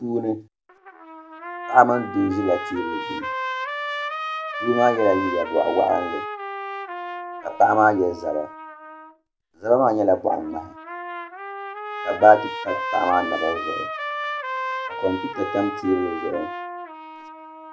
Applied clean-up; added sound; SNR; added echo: none; Trumpet; 8 dB; none.